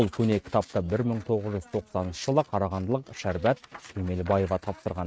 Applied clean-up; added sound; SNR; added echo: neural mask model RNNoise.